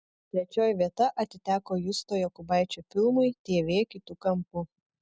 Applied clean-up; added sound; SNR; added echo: none; none; none; none.